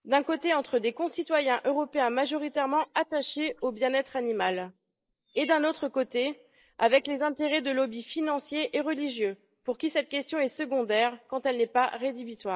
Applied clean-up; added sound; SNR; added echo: neural mask model Resemble Enhance denoiser.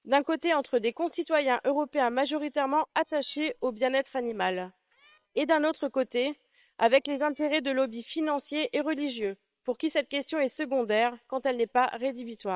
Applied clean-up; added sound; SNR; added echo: neural separator model SepFormer WHAM!.